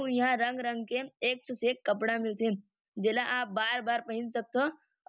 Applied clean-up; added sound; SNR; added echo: none; none; none; none.